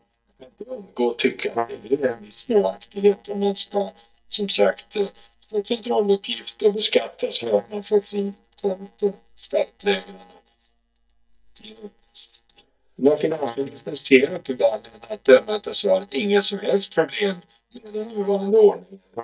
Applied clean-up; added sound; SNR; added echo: neural mask model DeepFilterNet 3.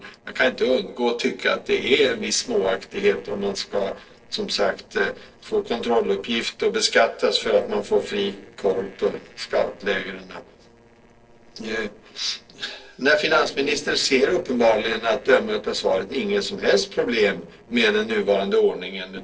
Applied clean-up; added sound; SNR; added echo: neural separator model SepFormer DNS4.